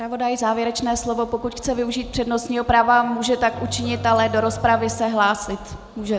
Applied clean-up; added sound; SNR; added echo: none; Bowed string instrument; 12 dB; none.